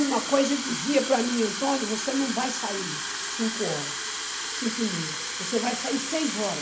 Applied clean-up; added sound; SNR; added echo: none; Fill (with liquid) / Water tap, faucet; 4 dB; none.